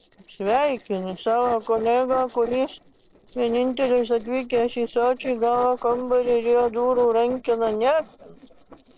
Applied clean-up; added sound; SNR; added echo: neural separator model SepFormer DNS4.